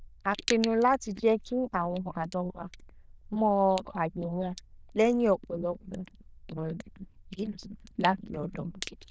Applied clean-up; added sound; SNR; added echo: neural diffusion model UNIVERSE++.